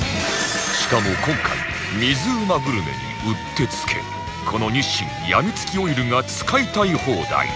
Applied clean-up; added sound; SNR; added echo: none; none; none; none.